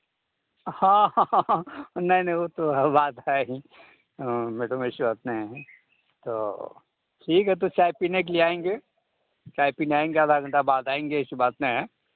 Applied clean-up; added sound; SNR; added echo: none; none; none; none.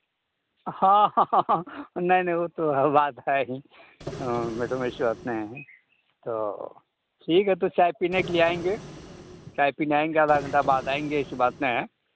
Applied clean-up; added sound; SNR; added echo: none; Printer; 14 dB; none.